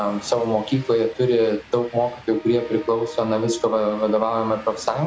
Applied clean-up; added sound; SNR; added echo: none; Train + Wind instrument, woodwind instrument; 20 dB; none.